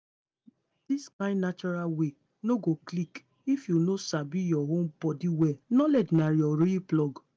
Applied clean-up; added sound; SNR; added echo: none; none; none; none.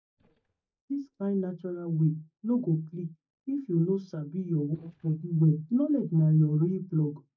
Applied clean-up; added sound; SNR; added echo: neural mask model DeepFilterNet 3.